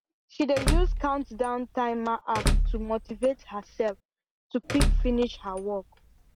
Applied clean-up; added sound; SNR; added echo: none; Door / Car; -1 dB; none.